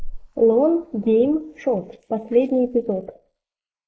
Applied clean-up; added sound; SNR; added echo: neural mask model Resemble Enhance denoiser.